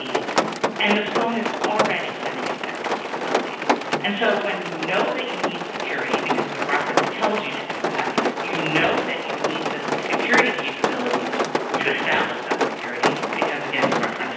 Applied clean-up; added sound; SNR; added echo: none; Rain; -2 dB; reverberation time 0.9 s.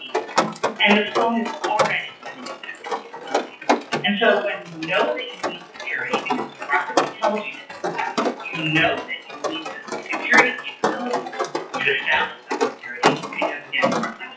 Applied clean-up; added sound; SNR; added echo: classical method WPE with log-MMSE.